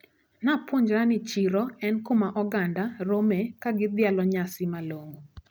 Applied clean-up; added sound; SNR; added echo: none; none; none; none.